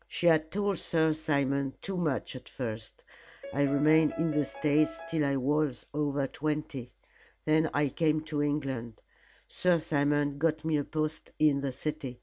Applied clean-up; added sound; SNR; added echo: none; Piano; 13 dB; none.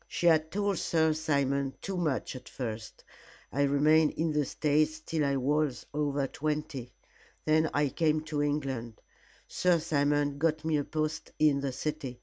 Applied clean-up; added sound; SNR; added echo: none; none; none; none.